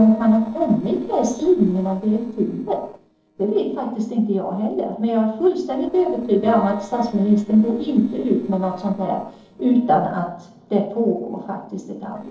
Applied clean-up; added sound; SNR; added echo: neural separator model SepFormer DNS4.